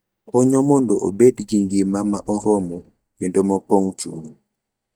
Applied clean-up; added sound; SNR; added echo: neural mask model DeepFilterNet 3.